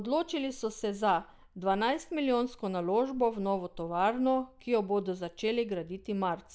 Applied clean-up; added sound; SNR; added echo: none; none; none; none.